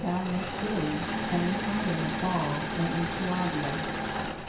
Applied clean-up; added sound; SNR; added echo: none; Engine / Mechanisms; 1 dB; reverberation time 0.6 s.